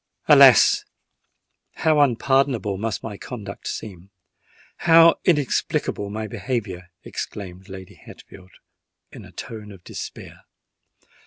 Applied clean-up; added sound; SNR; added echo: none; none; none; none.